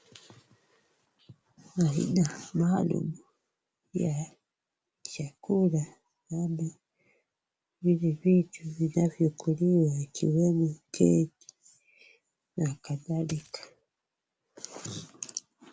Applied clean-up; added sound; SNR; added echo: none; Coin (dropping); 19 dB; none.